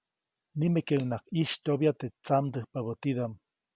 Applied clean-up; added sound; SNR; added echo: none; Crack / Crackle; 19 dB; none.